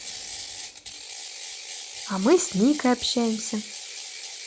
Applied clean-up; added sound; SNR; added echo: none; Ratchet, pawl; 11 dB; none.